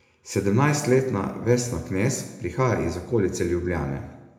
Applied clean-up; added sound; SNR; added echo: none; none; none; reverberation time 0.6 s.